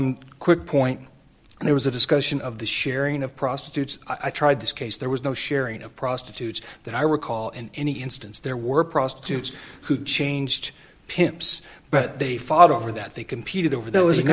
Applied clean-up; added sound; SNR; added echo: none; none; none; none.